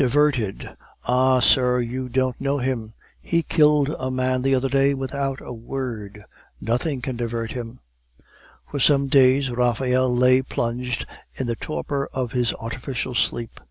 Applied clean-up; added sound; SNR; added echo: none; none; none; none.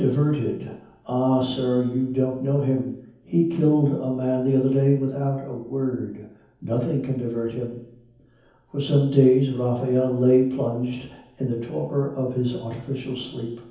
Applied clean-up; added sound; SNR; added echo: none; none; none; reverberation time 0.7 s.